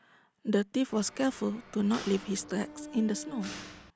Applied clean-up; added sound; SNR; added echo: none; Mechanisms; 13 dB; none.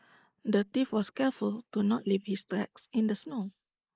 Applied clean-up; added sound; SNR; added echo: neural mask model Resemble Enhance denoiser.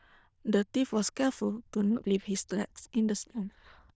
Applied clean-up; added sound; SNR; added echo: neural diffusion model UNIVERSE++.